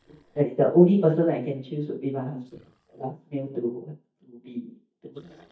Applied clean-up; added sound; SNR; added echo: neural mask model DeepFilterNet 3.